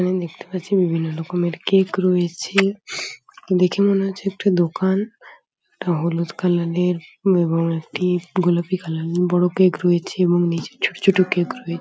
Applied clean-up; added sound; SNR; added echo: none; none; none; none.